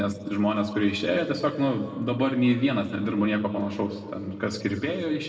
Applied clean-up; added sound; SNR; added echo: none; none; none; reverberation time 1.7 s.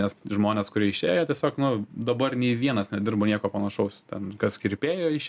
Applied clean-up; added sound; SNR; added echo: none; none; none; none.